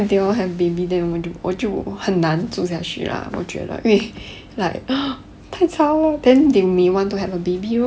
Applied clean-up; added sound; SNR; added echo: none; none; none; none.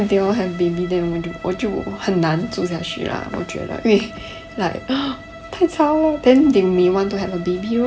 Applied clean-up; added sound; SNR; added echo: none; Bowed string instrument; 18 dB; none.